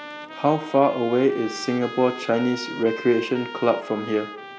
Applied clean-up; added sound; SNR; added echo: none; Trumpet; 14 dB; none.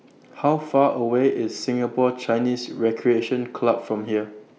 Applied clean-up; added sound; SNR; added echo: none; none; none; none.